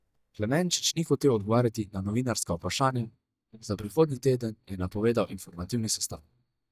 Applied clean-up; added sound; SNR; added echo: neural mask model DeepFilterNet 3.